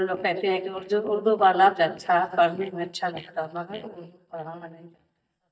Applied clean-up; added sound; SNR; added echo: neural mask model DeepFilterNet 3.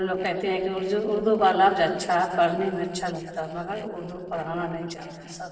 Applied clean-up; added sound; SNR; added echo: neural separator model SepFormer DNS4.